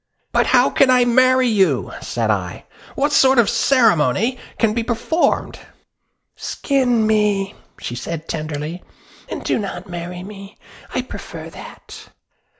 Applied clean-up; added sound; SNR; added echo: none; none; none; none.